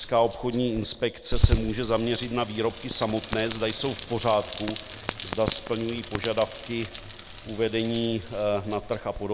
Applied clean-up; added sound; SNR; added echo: none; Rain; 5 dB; none.